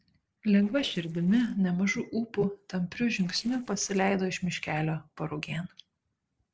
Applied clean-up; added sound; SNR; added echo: neural separator model SepFormer DNS4.